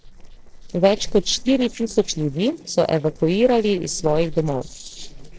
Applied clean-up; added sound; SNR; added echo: neural separator model SepFormer DNS4.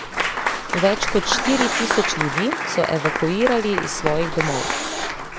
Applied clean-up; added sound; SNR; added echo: none; Hiss + Applause / Crowd; 1 dB; none.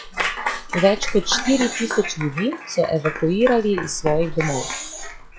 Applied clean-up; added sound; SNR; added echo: classical method log-MMSE.